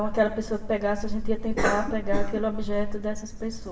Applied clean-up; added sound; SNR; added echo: none; Cough; 0 dB; reverberation time 0.8 s.